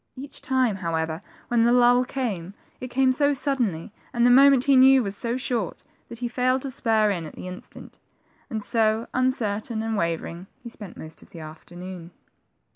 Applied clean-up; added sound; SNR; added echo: none; none; none; none.